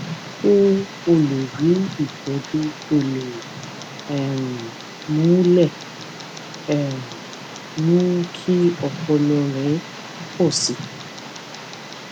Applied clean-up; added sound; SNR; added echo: none; Tick; 13 dB; none.